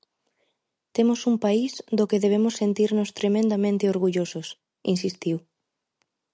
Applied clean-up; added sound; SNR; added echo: none; none; none; none.